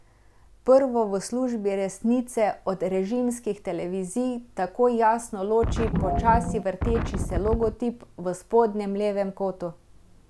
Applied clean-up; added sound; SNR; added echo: none; Wind + Organ; 1 dB; none.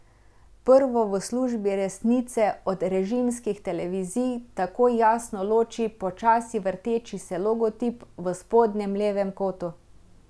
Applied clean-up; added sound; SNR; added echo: none; none; none; none.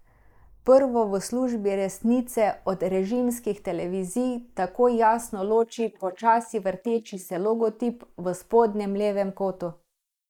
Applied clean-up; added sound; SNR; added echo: neural mask model Resemble Enhance denoiser.